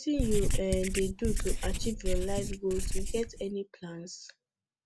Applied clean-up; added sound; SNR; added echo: none; Writing; -3 dB; none.